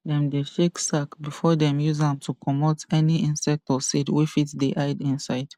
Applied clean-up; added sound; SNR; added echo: none; none; none; none.